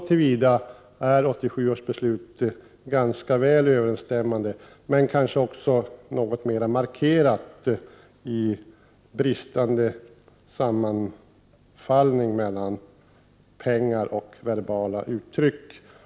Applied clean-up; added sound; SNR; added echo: none; none; none; none.